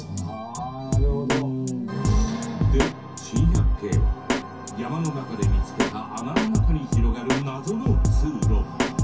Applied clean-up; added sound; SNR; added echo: none; Drum kit; -5 dB; reverberation time 0.3 s.